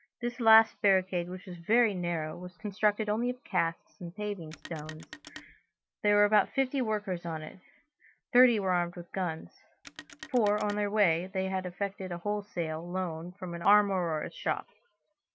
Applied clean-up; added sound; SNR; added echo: none; Telephone; 19 dB; none.